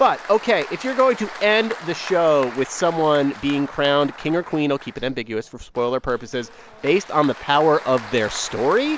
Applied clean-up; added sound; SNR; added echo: none; Applause; 16 dB; none.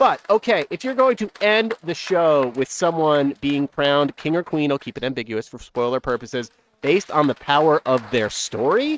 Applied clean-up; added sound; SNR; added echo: neural mask model RNNoise.